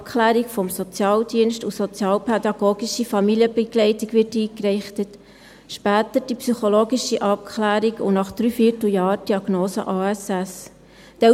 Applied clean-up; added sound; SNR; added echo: none; none; none; none.